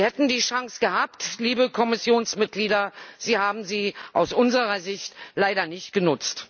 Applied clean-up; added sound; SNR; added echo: none; none; none; none.